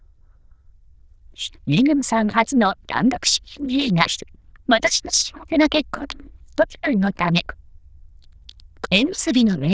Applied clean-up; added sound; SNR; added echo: neural diffusion model UNIVERSE++.